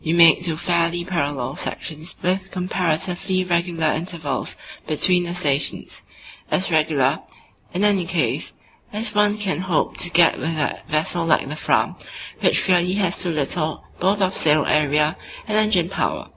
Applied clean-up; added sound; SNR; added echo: none; none; none; none.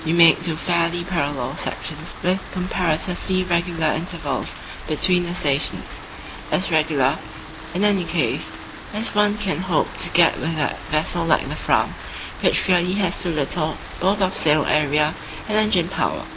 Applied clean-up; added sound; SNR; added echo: none; Rain; 12 dB; none.